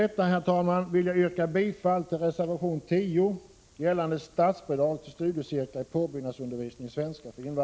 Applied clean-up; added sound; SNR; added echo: none; none; none; none.